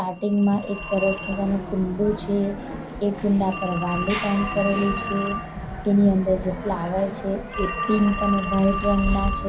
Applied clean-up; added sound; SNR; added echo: none; Telephone; 6 dB; reverberation time 0.3 s.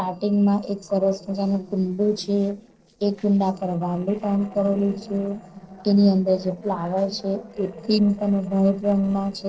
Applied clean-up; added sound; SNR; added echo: neural separator model SepFormer DNS4.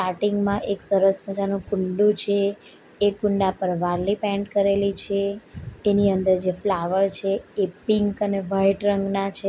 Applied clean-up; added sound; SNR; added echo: none; none; none; none.